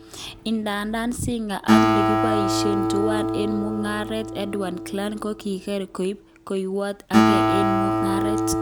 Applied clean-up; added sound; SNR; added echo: none; Acoustic guitar; -3 dB; none.